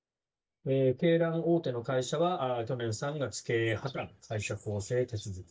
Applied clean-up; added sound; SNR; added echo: neural mask model DeepFilterNet 3.